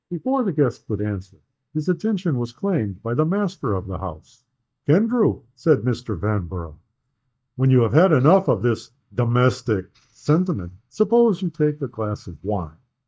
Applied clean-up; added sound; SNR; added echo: neural mask model DeepFilterNet 3.